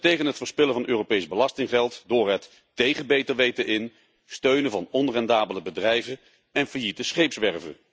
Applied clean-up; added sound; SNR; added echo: none; none; none; none.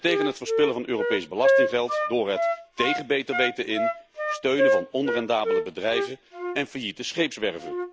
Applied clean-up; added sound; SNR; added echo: none; Wind instrument, woodwind instrument; 0 dB; none.